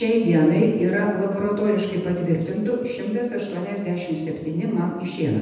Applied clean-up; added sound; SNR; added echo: none; none; none; reverberation time 1.0 s.